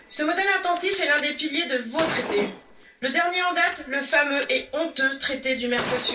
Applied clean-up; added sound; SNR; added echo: none; Gunshot, gunfire; 11 dB; reverberation time 0.2 s.